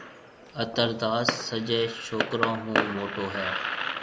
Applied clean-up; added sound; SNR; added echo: none; Fireworks; 2 dB; none.